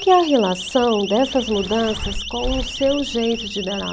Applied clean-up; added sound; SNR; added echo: none; Siren; 11 dB; none.